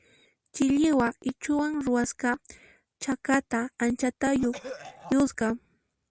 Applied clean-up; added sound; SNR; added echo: none; Cough; 14 dB; none.